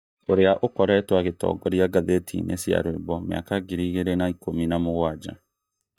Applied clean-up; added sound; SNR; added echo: neural mask model DeepFilterNet 3.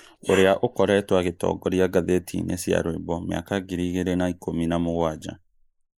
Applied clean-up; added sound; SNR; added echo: neural mask model Resemble Enhance denoiser.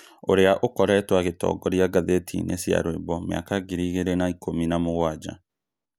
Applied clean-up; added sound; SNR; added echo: none; none; none; none.